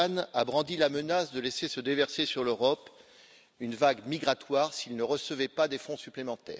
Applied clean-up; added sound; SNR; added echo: none; none; none; none.